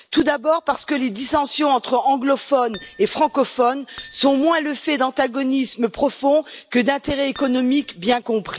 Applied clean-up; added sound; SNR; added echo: none; Acoustic guitar; 19 dB; none.